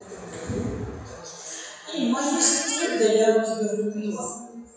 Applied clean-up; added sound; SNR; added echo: classical method WPE with log-MMSE.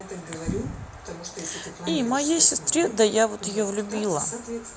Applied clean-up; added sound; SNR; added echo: none; none; none; none.